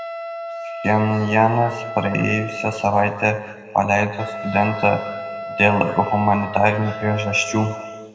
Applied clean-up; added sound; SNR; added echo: none; Wind instrument, woodwind instrument; 11 dB; reverberation time 1.5 s.